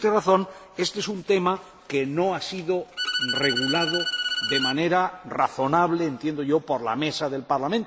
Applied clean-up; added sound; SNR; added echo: none; Bowed string instrument; 3 dB; none.